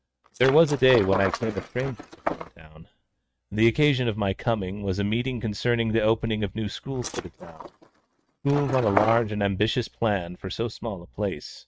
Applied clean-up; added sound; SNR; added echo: neural mask model RNNoise.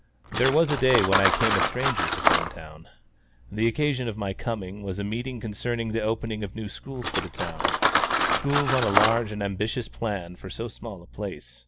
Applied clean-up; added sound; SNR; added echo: none; Cutlery, silverware; 0 dB; none.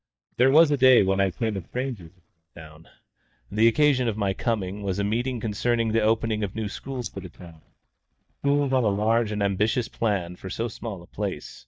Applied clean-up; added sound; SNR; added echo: neural mask model DeepFilterNet 3.